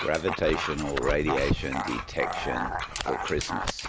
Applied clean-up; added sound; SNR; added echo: none; Dog; 2 dB; none.